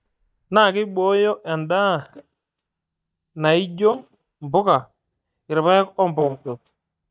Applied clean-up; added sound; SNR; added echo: neural mask model DeepFilterNet 3.